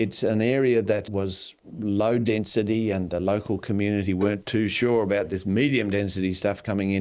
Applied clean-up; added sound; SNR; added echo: neural mask model Resemble Enhance denoiser.